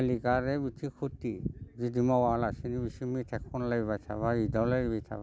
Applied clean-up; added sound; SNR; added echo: none; none; none; none.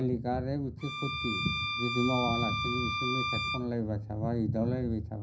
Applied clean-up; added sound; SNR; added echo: none; Bowed string instrument; 3 dB; reverberation time 0.5 s.